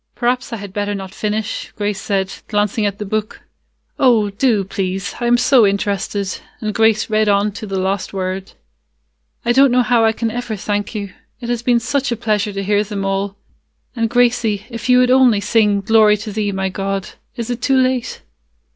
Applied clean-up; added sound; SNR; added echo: none; none; none; none.